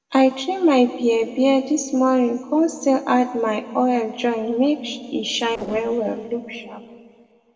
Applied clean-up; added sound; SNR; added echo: neural separator model SepFormer DNS4.